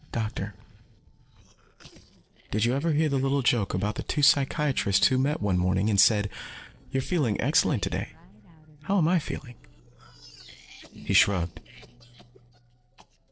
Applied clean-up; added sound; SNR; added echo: neural separator model SepFormer DNS4.